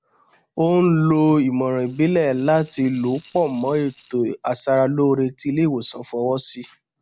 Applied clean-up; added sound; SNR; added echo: none; Rattle (instrument); 19 dB; none.